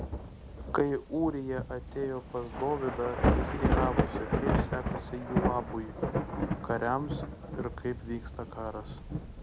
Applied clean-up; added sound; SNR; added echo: none; Thunder / Rain; -2 dB; none.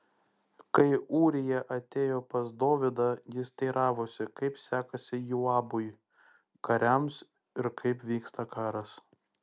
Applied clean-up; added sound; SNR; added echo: none; none; none; none.